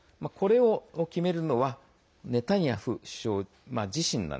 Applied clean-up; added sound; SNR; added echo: none; none; none; none.